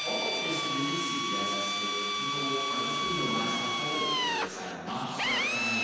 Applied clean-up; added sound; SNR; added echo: none; Drill; -4 dB; reverberation time 2.1 s.